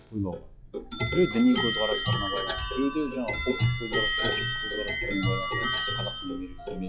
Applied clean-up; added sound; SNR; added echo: classical method log-MMSE.